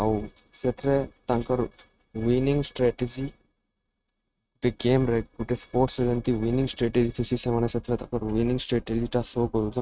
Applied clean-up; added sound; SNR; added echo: neural mask model RNNoise.